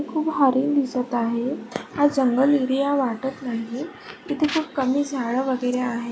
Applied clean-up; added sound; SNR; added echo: none; none; none; none.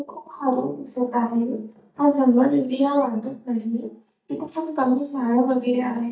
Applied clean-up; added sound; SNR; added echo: neural mask model DeepFilterNet 3.